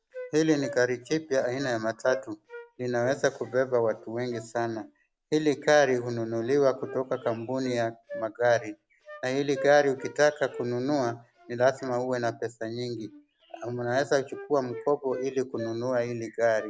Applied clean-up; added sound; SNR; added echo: none; Wind instrument, woodwind instrument; 17 dB; none.